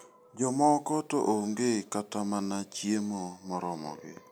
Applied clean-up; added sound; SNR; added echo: none; none; none; none.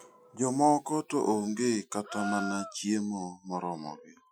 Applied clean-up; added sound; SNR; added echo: classical method Wiener filter.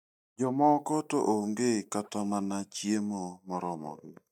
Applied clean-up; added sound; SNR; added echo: neural mask model DeepFilterNet 3.